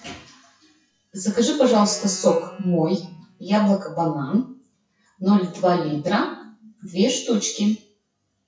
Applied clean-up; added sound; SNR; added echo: classical method WPE with log-MMSE.